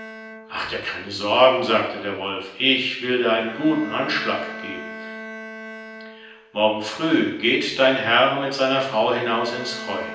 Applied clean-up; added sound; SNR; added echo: none; Bowed string instrument; 16 dB; reverberation time 0.9 s.